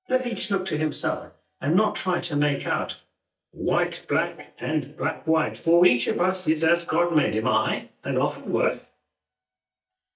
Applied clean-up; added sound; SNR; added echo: neural mask model DeepFilterNet 3.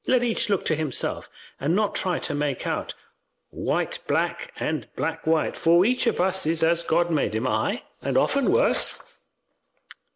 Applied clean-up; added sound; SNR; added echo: none; none; none; none.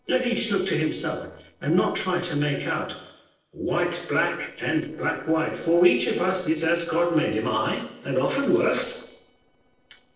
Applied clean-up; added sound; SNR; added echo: neural separator model SepFormer DNS4.